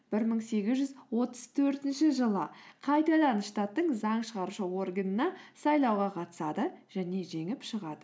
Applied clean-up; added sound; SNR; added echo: none; none; none; none.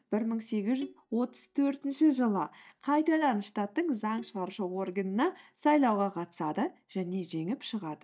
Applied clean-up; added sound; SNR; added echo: neural mask model DeepFilterNet 3.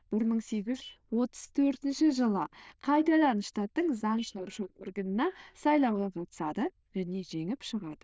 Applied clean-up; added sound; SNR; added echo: neural diffusion model UNIVERSE++.